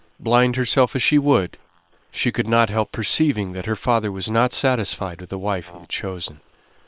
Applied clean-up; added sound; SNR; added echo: neural separator model SepFormer WHAM!.